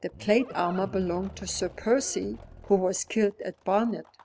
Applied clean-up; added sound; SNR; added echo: none; Livestock, farm animals, working animals; 19 dB; none.